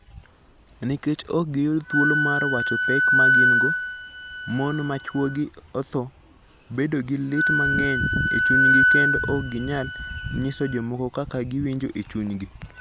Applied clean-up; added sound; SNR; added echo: none; Wind instrument, woodwind instrument; -2 dB; none.